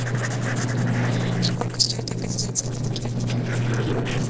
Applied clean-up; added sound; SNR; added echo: neural separator model SepFormer DNS4.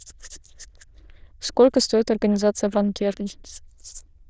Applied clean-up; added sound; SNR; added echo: neural diffusion model UNIVERSE++.